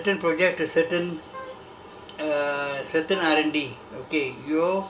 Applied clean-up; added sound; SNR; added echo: none; Wind instrument, woodwind instrument; 18 dB; reverberation time 0.2 s.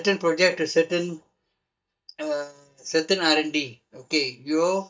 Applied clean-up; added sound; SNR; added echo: neural mask model DeepFilterNet 3.